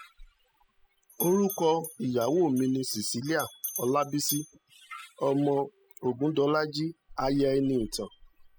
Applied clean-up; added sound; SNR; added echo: classical method spectral subtraction.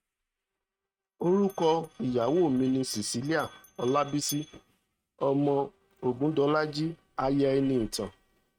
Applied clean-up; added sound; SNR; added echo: neural mask model RNNoise.